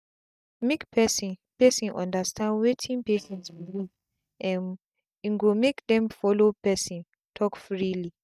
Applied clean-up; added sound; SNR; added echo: neural mask model DeepFilterNet 3.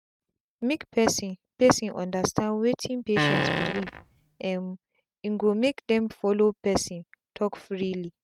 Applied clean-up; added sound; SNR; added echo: neural mask model RNNoise.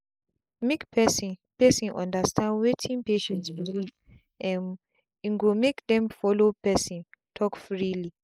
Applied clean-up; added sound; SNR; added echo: neural mask model Resemble Enhance denoiser.